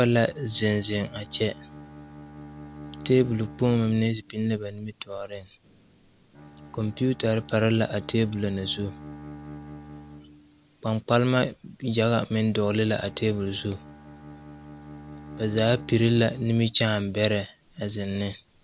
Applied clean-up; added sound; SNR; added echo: none; Bowed string instrument; 19 dB; none.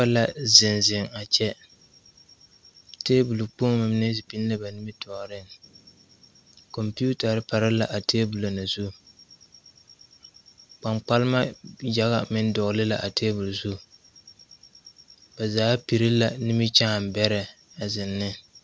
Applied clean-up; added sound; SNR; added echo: none; none; none; none.